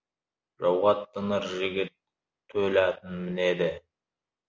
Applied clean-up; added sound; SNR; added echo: none; none; none; none.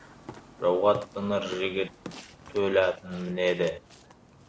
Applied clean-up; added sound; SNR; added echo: none; Burping, eructation; 17 dB; none.